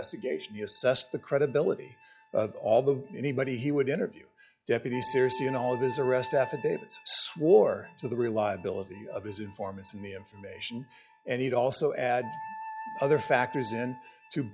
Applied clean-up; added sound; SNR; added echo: classical method log-MMSE.